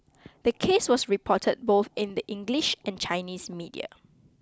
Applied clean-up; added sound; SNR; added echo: none; none; none; none.